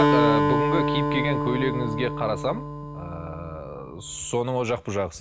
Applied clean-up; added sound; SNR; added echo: none; Acoustic guitar; -2 dB; none.